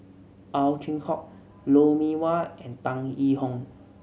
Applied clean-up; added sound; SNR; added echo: none; none; none; none.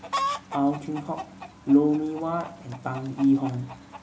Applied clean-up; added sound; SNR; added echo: none; Chicken, rooster; 10 dB; reverberation time 0.4 s.